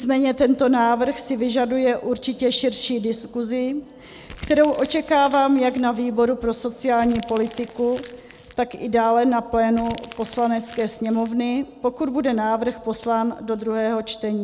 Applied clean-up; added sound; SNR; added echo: none; Crumpling, crinkling; 20 dB; none.